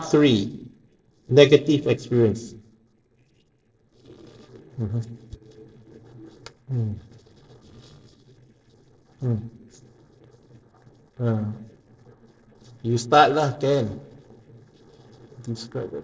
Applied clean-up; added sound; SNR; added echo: neural separator model SepFormer DNS4.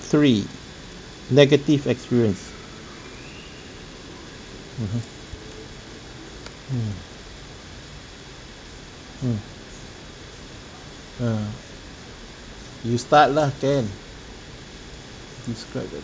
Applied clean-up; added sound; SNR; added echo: none; none; none; none.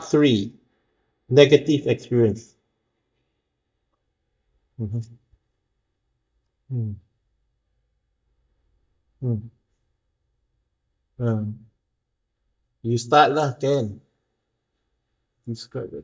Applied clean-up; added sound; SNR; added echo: neural mask model DeepFilterNet 3.